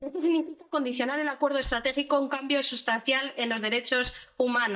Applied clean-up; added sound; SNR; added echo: neural mask model DeepFilterNet 3.